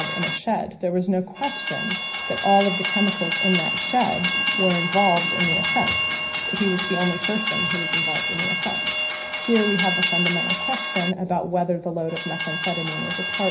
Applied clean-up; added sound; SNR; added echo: none; Train; 1 dB; reverberation time 0.5 s.